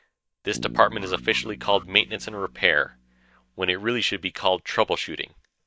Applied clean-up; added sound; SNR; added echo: neural mask model DeepFilterNet 3.